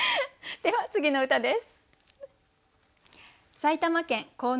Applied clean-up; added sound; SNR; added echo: none; none; none; none.